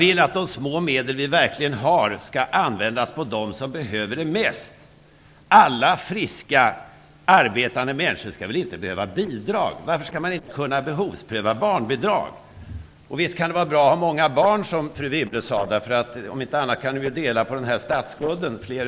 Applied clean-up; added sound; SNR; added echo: neural separator model SepFormer DNS4.